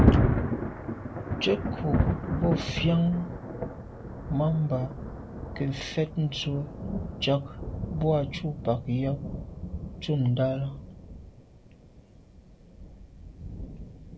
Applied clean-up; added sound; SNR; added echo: none; Thunder; 0 dB; none.